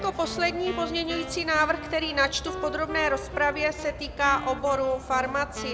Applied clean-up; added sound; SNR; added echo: none; Aircraft + Wind instrument, woodwind instrument; 10 dB; none.